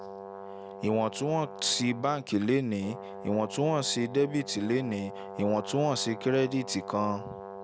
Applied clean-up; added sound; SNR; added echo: none; Brass instrument; 13 dB; none.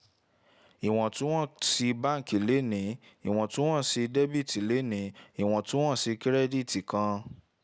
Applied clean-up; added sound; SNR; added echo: none; none; none; none.